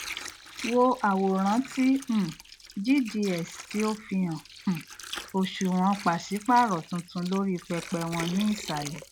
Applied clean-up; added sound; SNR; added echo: none; Water; 14 dB; none.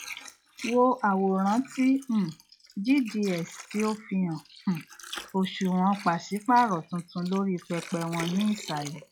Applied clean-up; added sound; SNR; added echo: classical method log-MMSE.